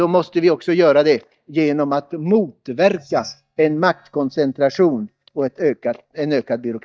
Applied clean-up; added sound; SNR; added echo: neural mask model DeepFilterNet 3.